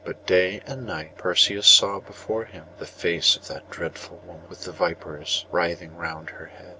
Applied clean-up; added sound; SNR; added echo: none; none; none; none.